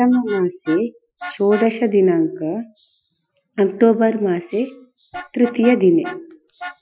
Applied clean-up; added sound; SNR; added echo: classical method Wiener filter.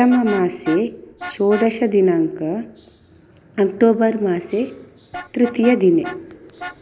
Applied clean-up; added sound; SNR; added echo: none; Vehicle horn, car horn, honking; 17 dB; none.